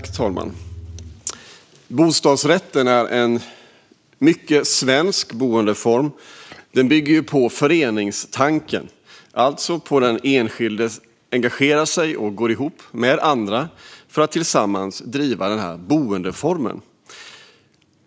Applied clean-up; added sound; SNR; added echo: none; none; none; none.